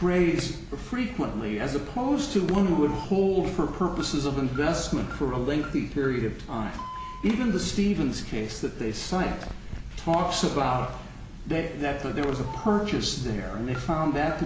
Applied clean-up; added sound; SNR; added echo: none; Alarm; 15 dB; none.